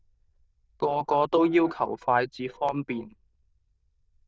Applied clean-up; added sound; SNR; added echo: neural diffusion model UNIVERSE++.